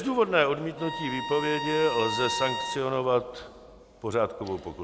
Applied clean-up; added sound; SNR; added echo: none; Bowed string instrument; 6 dB; none.